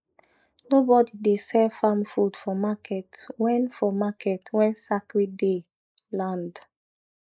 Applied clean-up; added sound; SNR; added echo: neural mask model Resemble Enhance denoiser.